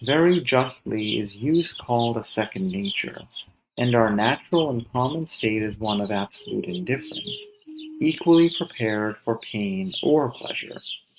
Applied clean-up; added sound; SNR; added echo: neural mask model RNNoise.